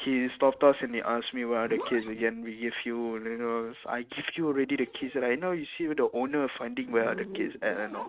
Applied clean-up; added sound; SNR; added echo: neural mask model RNNoise.